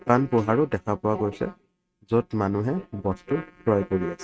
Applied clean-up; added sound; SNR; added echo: neural mask model RNNoise.